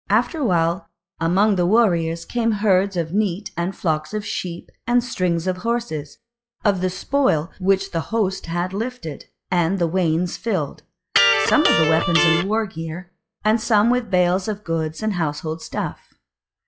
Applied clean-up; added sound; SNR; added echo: classical method log-MMSE.